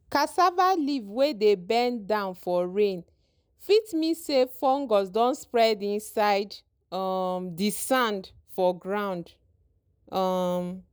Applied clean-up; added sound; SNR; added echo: none; none; none; none.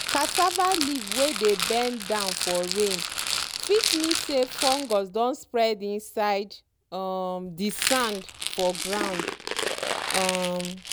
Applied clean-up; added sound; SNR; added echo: none; Rattle; 4 dB; none.